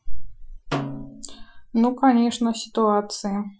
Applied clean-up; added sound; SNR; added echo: classical method Wiener filter.